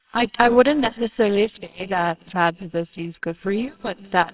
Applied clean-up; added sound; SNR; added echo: neural separator model SepFormer WHAMR!.